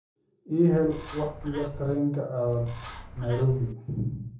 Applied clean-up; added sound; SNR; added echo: none; Bird; 13 dB; reverberation time 1.0 s.